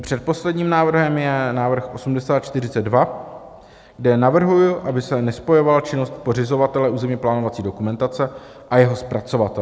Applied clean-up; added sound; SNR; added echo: none; none; none; none.